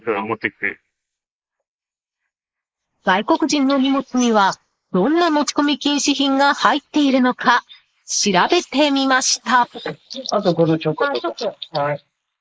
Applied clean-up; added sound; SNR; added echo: neural mask model Resemble Enhance denoiser.